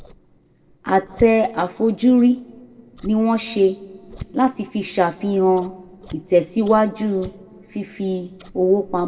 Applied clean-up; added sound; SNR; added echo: neural separator model SepFormer DNS4.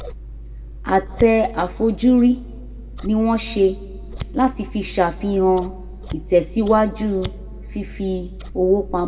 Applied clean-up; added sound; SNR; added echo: none; Scissors; 12 dB; reverberation time 1.2 s.